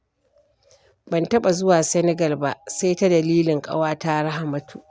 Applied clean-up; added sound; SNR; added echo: none; none; none; none.